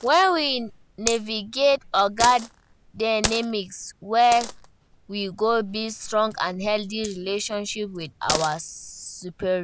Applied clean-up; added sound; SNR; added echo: none; Coin (dropping); 12 dB; none.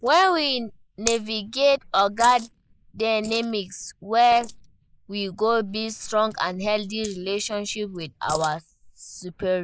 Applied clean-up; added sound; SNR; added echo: neural mask model Resemble Enhance denoiser.